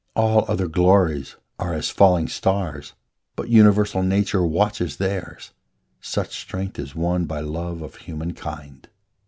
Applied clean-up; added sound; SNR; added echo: none; none; none; none.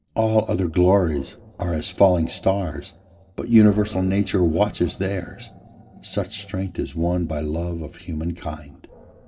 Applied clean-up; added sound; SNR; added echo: neural separator model SepFormer DNS4.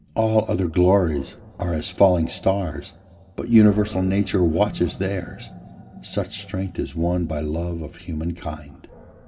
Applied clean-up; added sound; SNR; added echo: none; Animal; 20 dB; reverberation time 2.1 s.